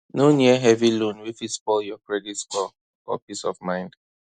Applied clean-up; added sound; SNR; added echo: none; none; none; none.